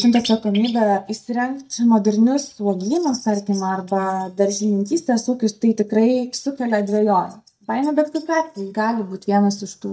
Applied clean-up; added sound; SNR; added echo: neural mask model DeepFilterNet 3.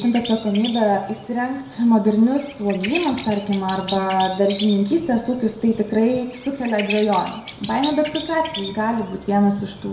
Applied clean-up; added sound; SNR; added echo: none; Bird vocalization, bird call, bird song; 7 dB; reverberation time 0.6 s.